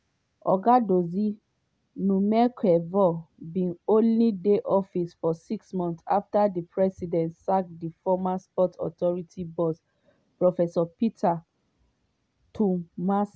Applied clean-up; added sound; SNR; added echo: none; none; none; none.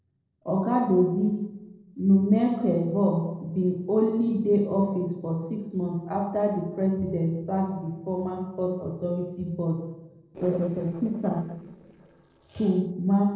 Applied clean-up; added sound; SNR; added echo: neural separator model SepFormer DNS4.